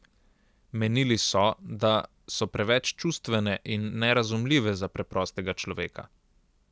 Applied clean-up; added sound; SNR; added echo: none; none; none; none.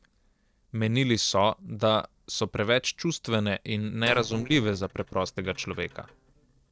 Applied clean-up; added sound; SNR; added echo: neural separator model SepFormer DNS4.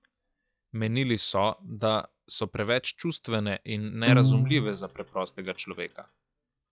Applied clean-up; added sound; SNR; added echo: classical method log-MMSE.